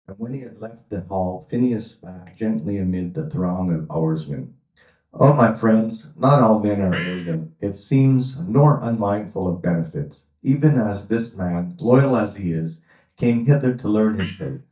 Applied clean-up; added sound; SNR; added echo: neural mask model DeepFilterNet 3.